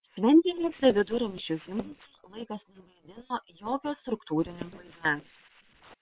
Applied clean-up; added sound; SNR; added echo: neural separator model SepFormer WHAM!.